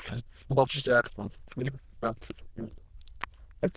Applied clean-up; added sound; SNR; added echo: neural diffusion model UNIVERSE++.